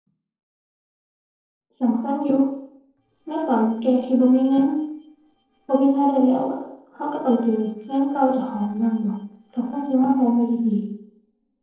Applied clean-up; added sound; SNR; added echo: neural separator model SepFormer DNS4.